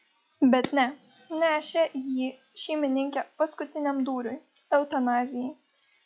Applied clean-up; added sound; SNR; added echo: classical method log-MMSE.